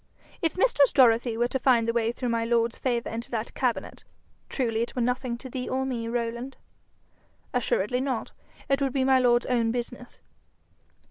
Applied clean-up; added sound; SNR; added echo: none; none; none; none.